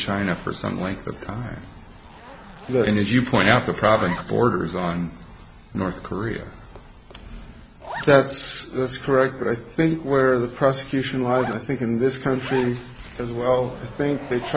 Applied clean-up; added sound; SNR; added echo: none; Zipper (clothing); 18 dB; none.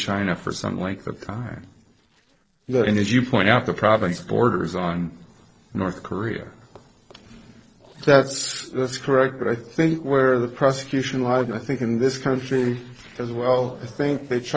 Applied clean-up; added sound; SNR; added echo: neural separator model SepFormer DNS4.